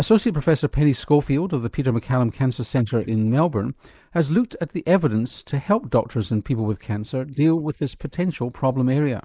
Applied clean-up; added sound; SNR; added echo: neural mask model Resemble Enhance denoiser.